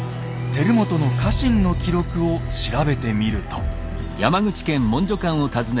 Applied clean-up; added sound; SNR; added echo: none; Applause; 17 dB; none.